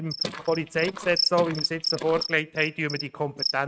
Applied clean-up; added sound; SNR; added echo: neural mask model RNNoise.